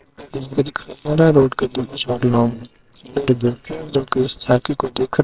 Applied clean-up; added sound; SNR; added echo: neural separator model SepFormer WHAMR!.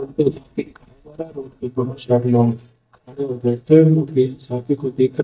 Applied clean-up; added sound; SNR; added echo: neural mask model DeepFilterNet 3.